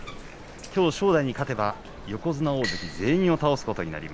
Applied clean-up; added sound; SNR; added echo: none; Bathtub (filling or washing); 17 dB; none.